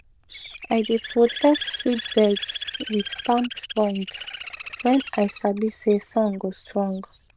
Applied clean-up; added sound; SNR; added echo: neural diffusion model UNIVERSE++.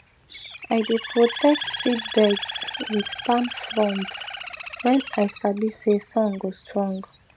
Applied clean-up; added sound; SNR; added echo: none; Bird; 10 dB; none.